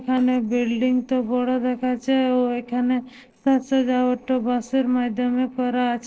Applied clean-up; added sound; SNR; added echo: neural separator model SepFormer DNS4.